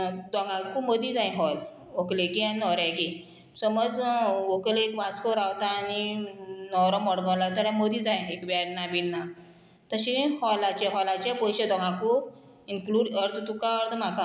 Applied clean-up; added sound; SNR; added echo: none; none; none; none.